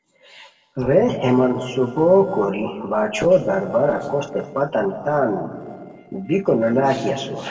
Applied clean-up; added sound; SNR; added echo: neural separator model SepFormer DNS4.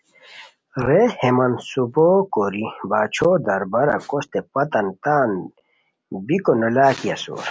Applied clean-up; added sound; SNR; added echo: none; none; none; none.